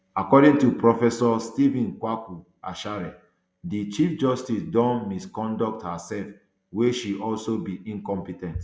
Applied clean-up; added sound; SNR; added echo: none; none; none; none.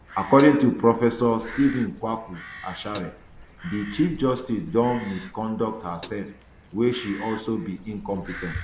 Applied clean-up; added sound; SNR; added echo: none; Crow + Hi-hat; 17 dB; none.